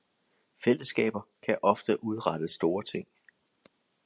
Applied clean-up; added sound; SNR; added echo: none; none; none; none.